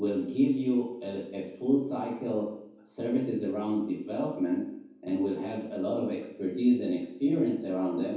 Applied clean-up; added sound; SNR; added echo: none; none; none; reverberation time 0.9 s.